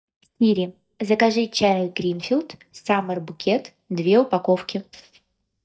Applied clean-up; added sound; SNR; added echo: neural mask model DeepFilterNet 3.